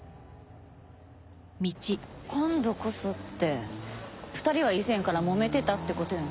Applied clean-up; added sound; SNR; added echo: none; none; none; none.